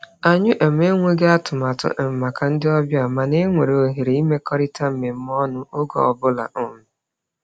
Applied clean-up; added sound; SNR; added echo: none; none; none; none.